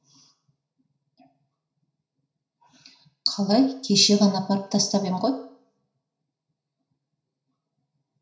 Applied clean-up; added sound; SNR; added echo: none; none; none; reverberation time 0.5 s.